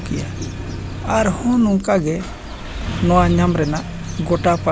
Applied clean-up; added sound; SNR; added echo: none; Engine starting; 8 dB; none.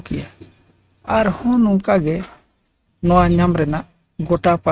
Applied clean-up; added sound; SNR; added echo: neural mask model RNNoise.